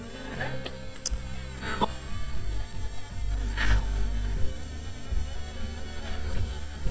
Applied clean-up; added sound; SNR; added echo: neural mask model DeepFilterNet 3.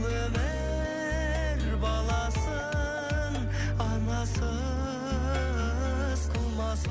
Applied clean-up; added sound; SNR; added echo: none; none; none; none.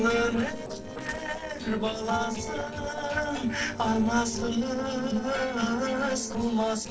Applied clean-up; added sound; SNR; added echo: neural separator model SepFormer DNS4.